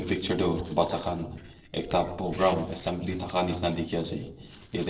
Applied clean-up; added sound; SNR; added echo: neural separator model SepFormer DNS4.